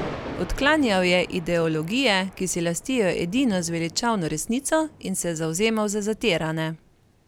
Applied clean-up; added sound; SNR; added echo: none; Thunder; 17 dB; none.